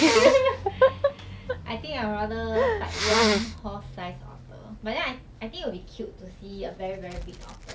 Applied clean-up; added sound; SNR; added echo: none; Sneeze; 6 dB; none.